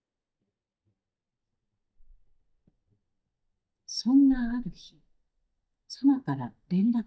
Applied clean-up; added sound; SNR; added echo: neural mask model DeepFilterNet 3.